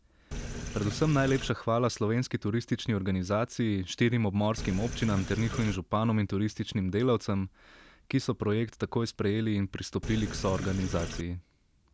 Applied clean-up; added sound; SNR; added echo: none; Sink (filling or washing); 7 dB; none.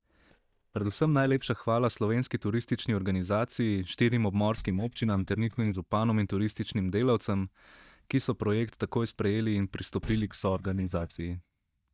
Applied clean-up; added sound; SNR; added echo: neural mask model DeepFilterNet 3.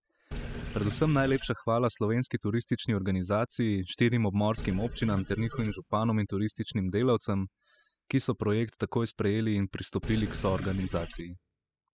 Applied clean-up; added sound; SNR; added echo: classical method spectral subtraction.